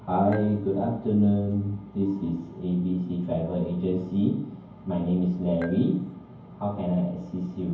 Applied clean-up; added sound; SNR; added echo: none; Dishes, pots, and pans / Chink, clink; 19 dB; reverberation time 0.9 s.